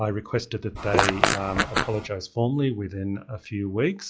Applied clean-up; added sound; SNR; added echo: classical method log-MMSE.